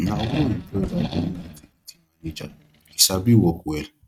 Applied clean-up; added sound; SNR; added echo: neural mask model RNNoise.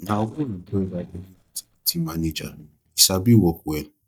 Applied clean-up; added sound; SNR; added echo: neural mask model DeepFilterNet 3.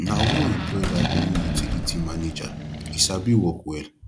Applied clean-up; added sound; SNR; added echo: none; Accelerating, revving, vroom + Squeak; 2 dB; none.